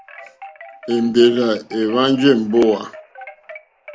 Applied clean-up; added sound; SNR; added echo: none; Wind chime; 19 dB; none.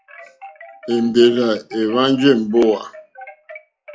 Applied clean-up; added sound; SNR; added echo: classical method log-MMSE.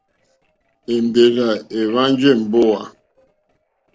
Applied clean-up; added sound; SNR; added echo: neural separator model SepFormer DNS4.